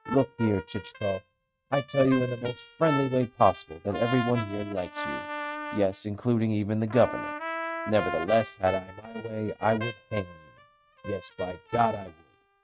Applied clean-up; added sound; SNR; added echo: neural mask model RNNoise.